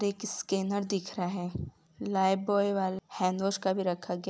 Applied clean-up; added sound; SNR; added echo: none; none; none; none.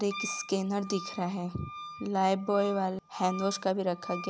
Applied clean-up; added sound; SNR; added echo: none; Wind instrument, woodwind instrument; 13 dB; none.